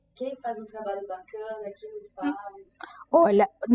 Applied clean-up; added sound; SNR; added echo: classical method spectral subtraction.